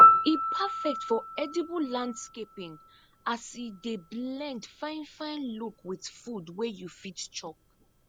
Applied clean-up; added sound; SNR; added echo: none; Piano; -5 dB; none.